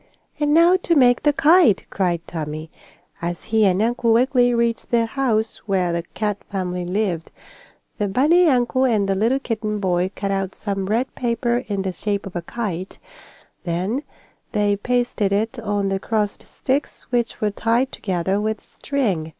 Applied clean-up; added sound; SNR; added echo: none; none; none; none.